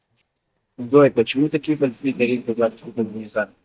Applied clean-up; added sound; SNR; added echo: neural mask model DeepFilterNet 3.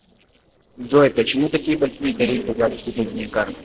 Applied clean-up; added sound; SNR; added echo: neural separator model SepFormer DNS4.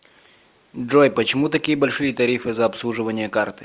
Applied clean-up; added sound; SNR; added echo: none; none; none; none.